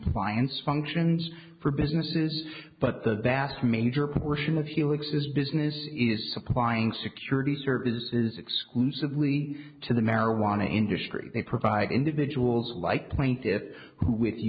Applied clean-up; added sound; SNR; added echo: none; none; none; none.